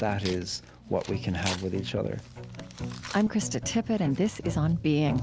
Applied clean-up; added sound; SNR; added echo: none; Tearing; 16 dB; none.